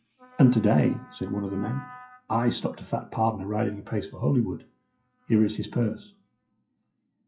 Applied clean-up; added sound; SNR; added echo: classical method WPE with log-MMSE.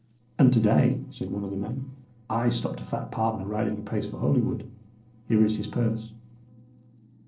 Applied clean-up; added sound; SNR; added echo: neural separator model SepFormer DNS4.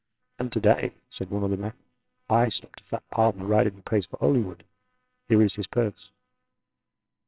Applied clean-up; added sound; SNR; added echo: neural separator model SepFormer WHAMR!.